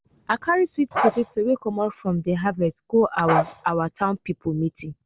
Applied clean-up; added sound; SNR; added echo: none; Bark; 4 dB; none.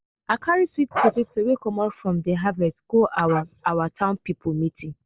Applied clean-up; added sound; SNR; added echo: neural mask model Resemble Enhance denoiser.